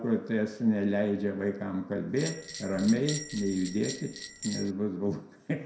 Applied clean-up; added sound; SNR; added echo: none; Bell; 11 dB; reverberation time 0.6 s.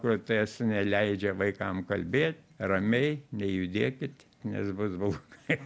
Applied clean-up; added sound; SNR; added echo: none; none; none; none.